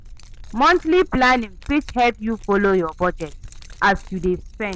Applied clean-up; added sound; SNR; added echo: none; Keys jangling; 16 dB; none.